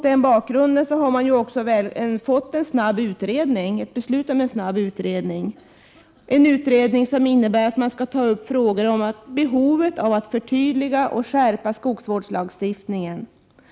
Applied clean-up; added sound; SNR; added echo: none; none; none; none.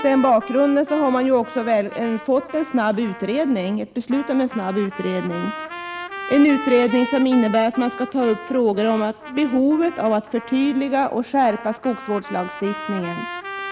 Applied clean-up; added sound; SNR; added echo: none; Trumpet; 13 dB; none.